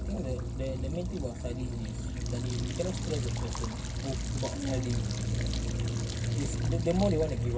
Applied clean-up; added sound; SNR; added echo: none; Liquid; 15 dB; reverberation time 0.4 s.